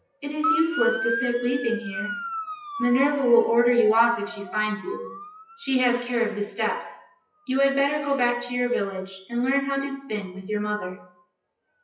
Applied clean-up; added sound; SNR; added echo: classical method WPE with log-MMSE.